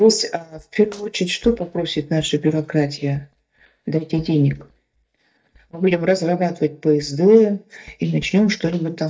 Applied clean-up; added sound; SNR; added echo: neural mask model DeepFilterNet 3.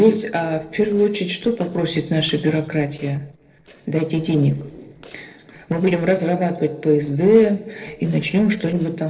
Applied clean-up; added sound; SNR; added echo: neural separator model SepFormer DNS4.